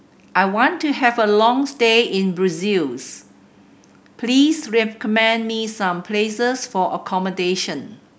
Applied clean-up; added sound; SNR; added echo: none; none; none; none.